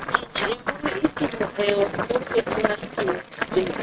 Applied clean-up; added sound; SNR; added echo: neural mask model RNNoise.